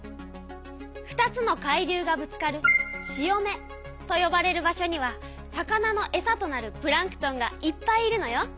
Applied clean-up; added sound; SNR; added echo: none; none; none; none.